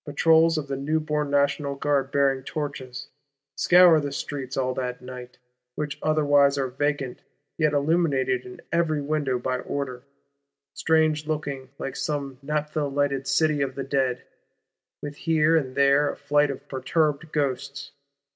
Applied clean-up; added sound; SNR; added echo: none; none; none; none.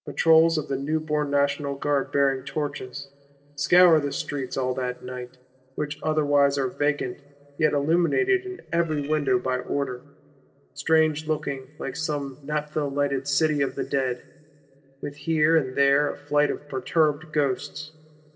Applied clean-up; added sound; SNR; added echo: neural separator model SepFormer DNS4.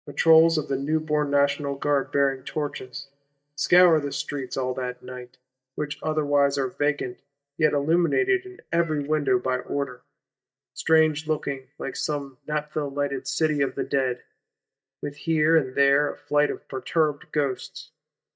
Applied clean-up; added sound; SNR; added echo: neural mask model DeepFilterNet 3.